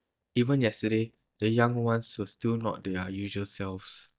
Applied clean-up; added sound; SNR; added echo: neural mask model DeepFilterNet 3.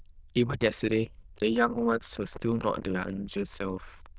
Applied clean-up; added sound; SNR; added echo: neural diffusion model UNIVERSE++.